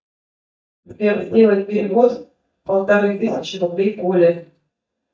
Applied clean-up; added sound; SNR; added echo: neural mask model DeepFilterNet 3.